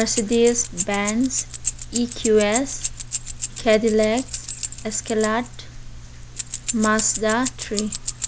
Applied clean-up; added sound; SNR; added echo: none; Keys jangling; 7 dB; none.